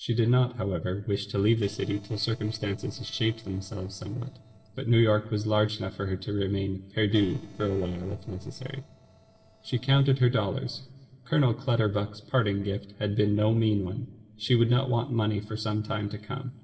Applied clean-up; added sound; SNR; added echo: neural separator model SepFormer DNS4.